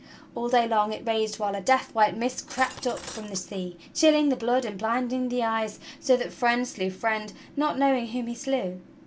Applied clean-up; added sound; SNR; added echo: none; Cutlery, silverware; 17 dB; none.